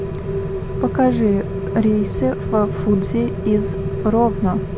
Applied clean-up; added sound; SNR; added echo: none; Rain; 4 dB; none.